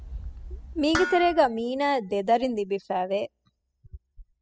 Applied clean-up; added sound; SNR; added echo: classical method spectral subtraction.